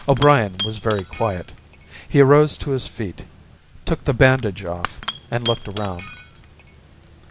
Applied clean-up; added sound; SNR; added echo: none; Shatter / Crushing; 14 dB; none.